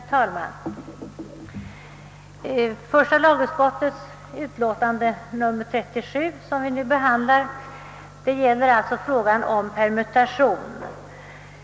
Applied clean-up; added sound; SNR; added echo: none; none; none; none.